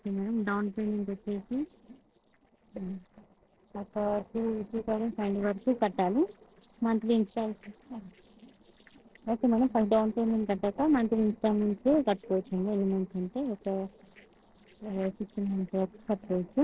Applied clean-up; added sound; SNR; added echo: neural separator model SepFormer DNS4.